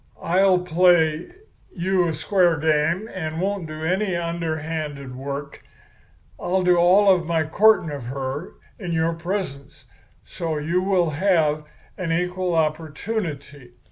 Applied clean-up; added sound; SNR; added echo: none; none; none; none.